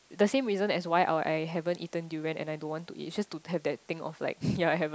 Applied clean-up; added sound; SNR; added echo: none; none; none; none.